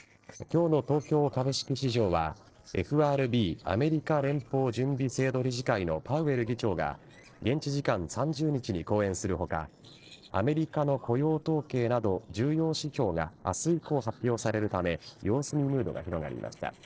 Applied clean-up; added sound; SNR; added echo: neural separator model SepFormer DNS4.